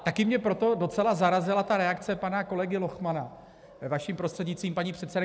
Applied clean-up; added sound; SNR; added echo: none; none; none; none.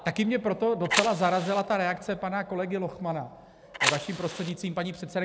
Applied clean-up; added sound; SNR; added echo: none; Fire; 3 dB; none.